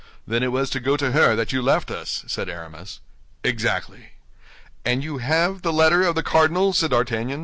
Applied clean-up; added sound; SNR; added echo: none; none; none; none.